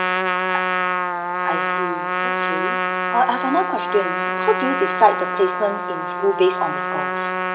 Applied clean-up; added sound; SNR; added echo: none; Trumpet; 0 dB; none.